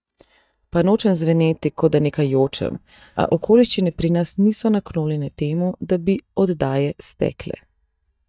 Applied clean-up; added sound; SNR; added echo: neural mask model DeepFilterNet 3.